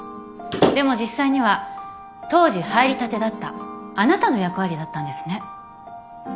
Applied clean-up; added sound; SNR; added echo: none; Slam / Wood; -2 dB; none.